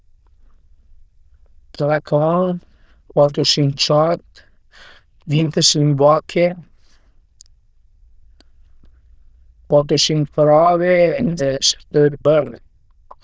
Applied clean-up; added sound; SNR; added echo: neural diffusion model UNIVERSE++.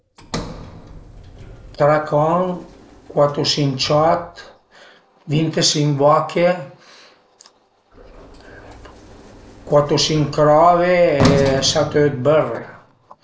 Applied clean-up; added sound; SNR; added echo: none; Sliding door; 12 dB; none.